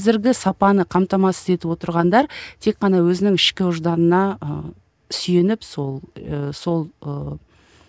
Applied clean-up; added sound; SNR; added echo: none; none; none; none.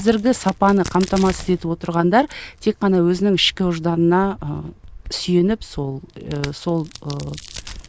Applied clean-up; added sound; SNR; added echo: none; Crack; 17 dB; none.